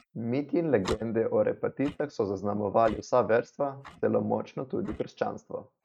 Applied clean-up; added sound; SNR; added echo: neural mask model RNNoise.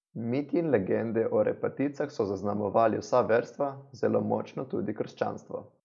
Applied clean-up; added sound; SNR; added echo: none; none; none; none.